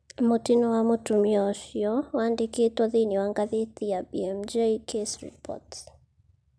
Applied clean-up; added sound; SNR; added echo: none; none; none; none.